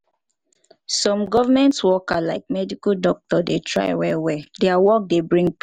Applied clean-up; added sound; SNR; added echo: none; none; none; none.